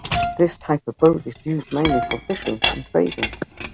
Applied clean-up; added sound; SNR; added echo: none; Brass instrument + Chink, clink; 5 dB; none.